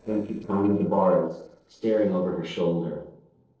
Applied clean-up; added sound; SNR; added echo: neural separator model SepFormer DNS4.